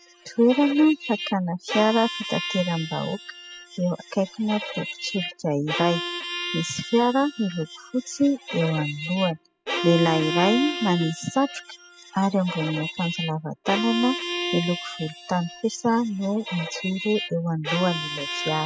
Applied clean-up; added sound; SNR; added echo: classical method spectral subtraction.